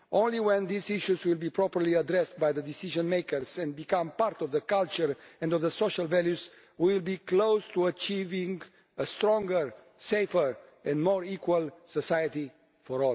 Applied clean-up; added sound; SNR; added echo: none; none; none; none.